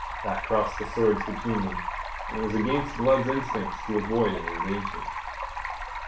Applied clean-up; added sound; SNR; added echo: none; Stream; 4 dB; reverberation time 0.3 s.